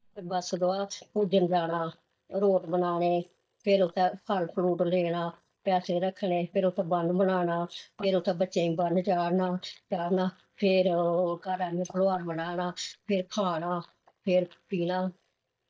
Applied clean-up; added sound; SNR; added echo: neural mask model DeepFilterNet 3.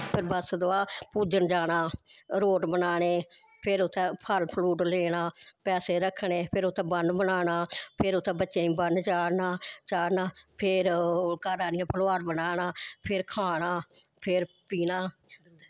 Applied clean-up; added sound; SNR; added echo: none; none; none; none.